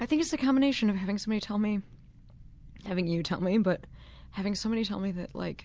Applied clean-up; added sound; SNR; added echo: none; none; none; none.